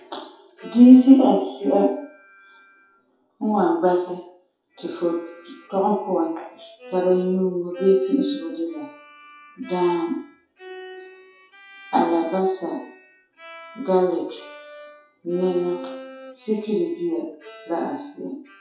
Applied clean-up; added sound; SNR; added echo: classical method WPE with log-MMSE.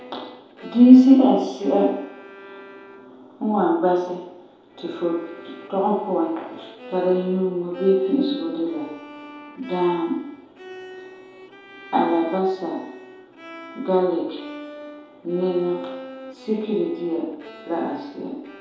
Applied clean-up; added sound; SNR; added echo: none; Bowed string instrument; 18 dB; reverberation time 0.8 s.